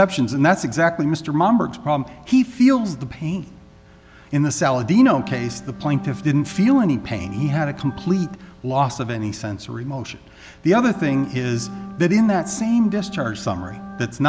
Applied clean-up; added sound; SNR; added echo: none; Organ; 15 dB; none.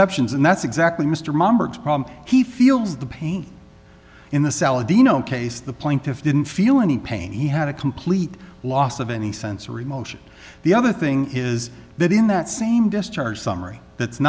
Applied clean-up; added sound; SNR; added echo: none; none; none; none.